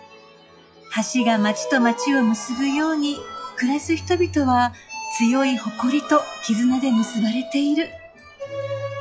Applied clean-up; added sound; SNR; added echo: classical method log-MMSE.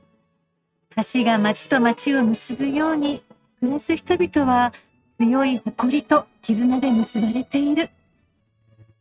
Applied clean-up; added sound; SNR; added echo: neural mask model RNNoise.